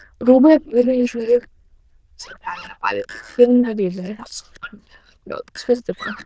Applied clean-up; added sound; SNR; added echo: neural diffusion model UNIVERSE++.